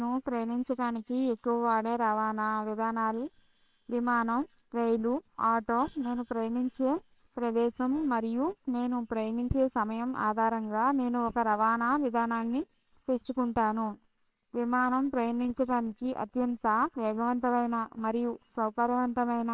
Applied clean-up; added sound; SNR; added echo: neural separator model SepFormer WHAMR!.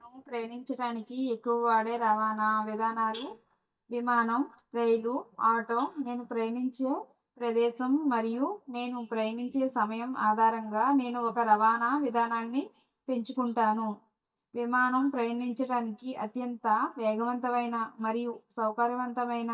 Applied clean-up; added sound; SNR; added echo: neural mask model DeepFilterNet 3.